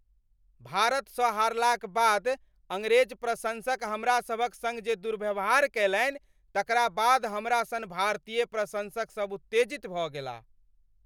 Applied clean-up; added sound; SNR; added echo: none; none; none; none.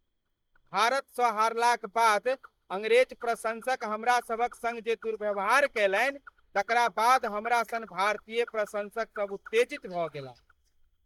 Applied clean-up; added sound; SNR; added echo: neural mask model DeepFilterNet 3.